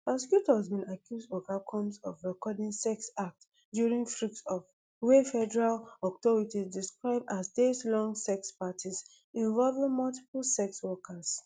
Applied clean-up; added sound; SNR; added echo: none; none; none; none.